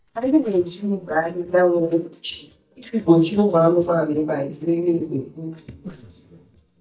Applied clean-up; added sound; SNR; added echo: neural mask model DeepFilterNet 3.